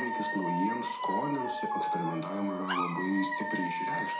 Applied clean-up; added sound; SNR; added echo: none; Alarm / Dog; 0 dB; reverberation time 0.5 s.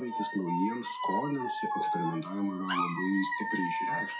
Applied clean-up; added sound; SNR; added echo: classical method WPE with log-MMSE.